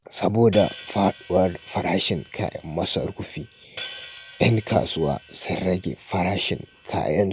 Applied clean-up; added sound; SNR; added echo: none; Hi-hat; 12 dB; none.